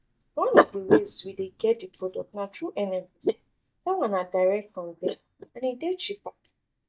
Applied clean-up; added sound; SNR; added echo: neural mask model DeepFilterNet 3.